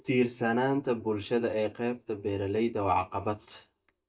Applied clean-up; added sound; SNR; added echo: neural mask model DeepFilterNet 3.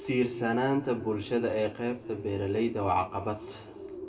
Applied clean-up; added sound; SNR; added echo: none; Bird; 14 dB; reverberation time 1.6 s.